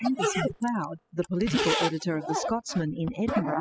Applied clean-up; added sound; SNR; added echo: classical method spectral subtraction.